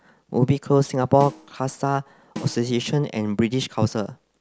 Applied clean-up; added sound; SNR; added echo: none; Snare drum; 17 dB; none.